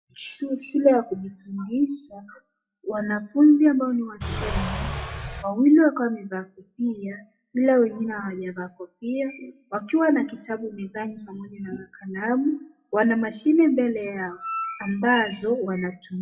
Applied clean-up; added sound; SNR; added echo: classical method WPE with log-MMSE.